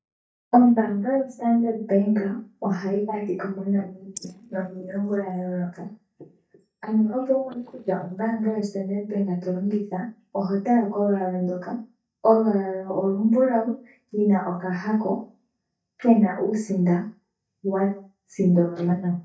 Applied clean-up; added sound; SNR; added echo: neural mask model DeepFilterNet 3.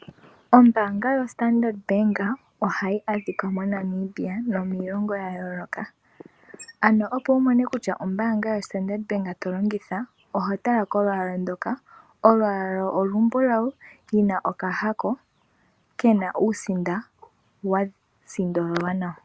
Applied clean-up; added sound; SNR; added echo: none; none; none; none.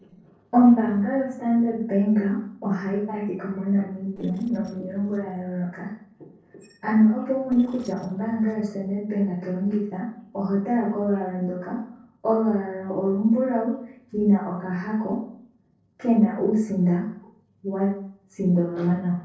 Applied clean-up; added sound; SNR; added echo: neural separator model SepFormer DNS4.